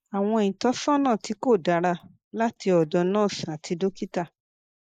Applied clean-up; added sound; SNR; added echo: neural mask model Resemble Enhance denoiser.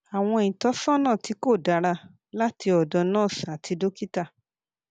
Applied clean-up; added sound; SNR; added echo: none; none; none; none.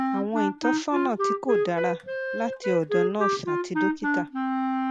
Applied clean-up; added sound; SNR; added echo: none; Wind instrument, woodwind instrument; -3 dB; none.